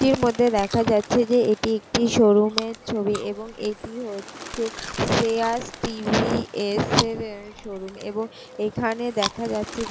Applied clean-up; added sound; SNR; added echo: none; Bird + Chewing, mastication; 13 dB; none.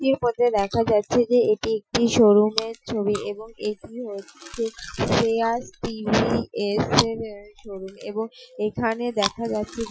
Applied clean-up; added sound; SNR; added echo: classical method Wiener filter.